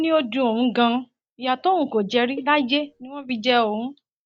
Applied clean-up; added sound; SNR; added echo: neural mask model DeepFilterNet 3.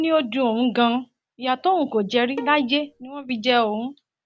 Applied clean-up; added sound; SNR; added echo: none; Bowed string instrument; 18 dB; none.